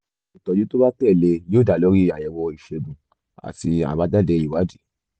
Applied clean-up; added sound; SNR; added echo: none; none; none; none.